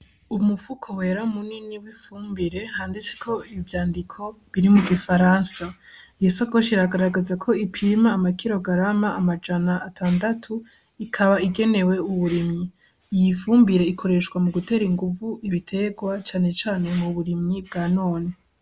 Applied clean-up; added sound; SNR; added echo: none; none; none; none.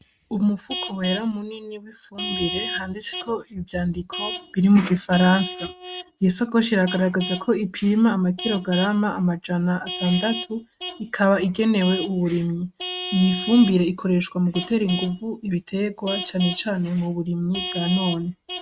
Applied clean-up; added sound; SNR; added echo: neural mask model RNNoise.